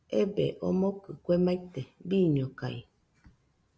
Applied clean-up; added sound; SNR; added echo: none; none; none; none.